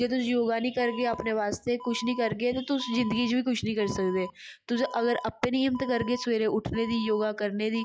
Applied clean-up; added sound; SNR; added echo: classical method log-MMSE.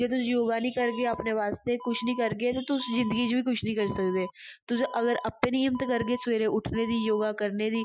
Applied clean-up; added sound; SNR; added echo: classical method Wiener filter.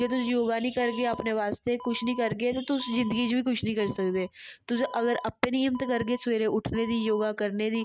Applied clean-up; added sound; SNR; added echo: neural mask model RNNoise.